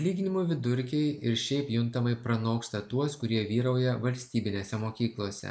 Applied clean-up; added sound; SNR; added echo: none; none; none; none.